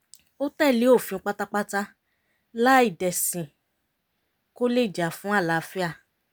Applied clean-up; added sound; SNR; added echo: none; none; none; none.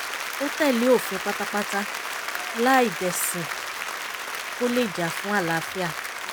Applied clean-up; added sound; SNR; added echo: none; Applause; 5 dB; none.